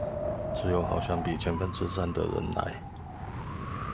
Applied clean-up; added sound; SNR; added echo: none; Wind; 2 dB; none.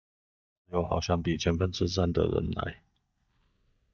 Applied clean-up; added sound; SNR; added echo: neural mask model DeepFilterNet 3.